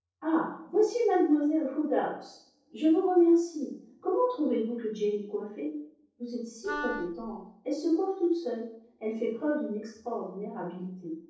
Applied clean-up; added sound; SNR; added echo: neural separator model SepFormer DNS4.